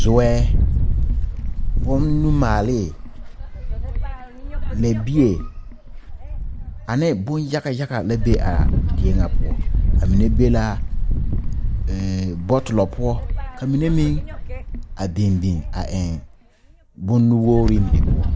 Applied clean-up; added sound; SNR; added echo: none; Wind; -1 dB; none.